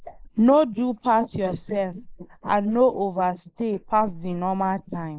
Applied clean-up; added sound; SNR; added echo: neural mask model Resemble Enhance denoiser.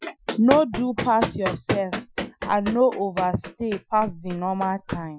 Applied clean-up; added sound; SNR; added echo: classical method Wiener filter.